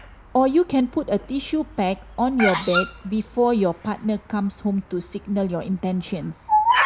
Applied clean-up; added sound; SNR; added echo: none; Bird vocalization, bird call, bird song; 5 dB; none.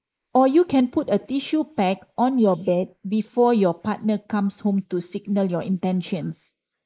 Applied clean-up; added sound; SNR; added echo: neural mask model Resemble Enhance denoiser.